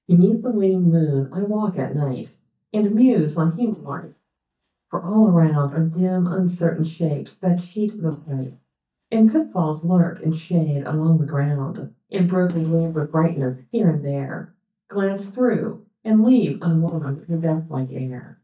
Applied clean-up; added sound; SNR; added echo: neural mask model DeepFilterNet 3.